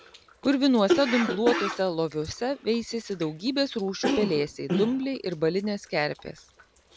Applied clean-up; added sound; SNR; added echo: none; Cough; 6 dB; none.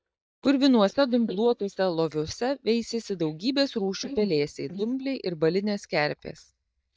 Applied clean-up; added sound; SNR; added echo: neural mask model DeepFilterNet 3.